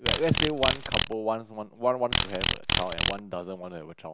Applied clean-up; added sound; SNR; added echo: none; Insect; 0 dB; none.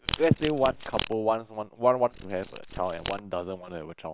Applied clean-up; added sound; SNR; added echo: neural separator model SepFormer WHAM!.